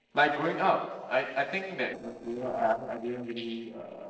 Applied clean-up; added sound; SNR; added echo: neural separator model SepFormer DNS4.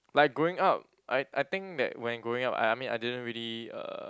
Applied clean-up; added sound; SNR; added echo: none; none; none; none.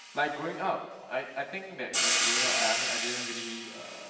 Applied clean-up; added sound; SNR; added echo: none; Hi-hat; -3 dB; reverberation time 1.2 s.